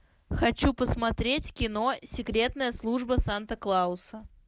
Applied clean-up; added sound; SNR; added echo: none; none; none; none.